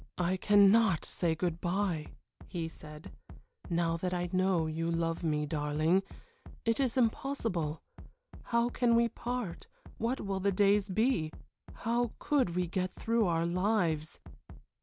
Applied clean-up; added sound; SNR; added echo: none; Bass drum; 17 dB; none.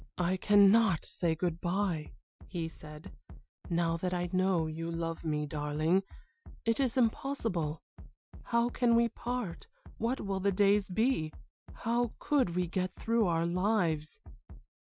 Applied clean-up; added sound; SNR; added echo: classical method Wiener filter.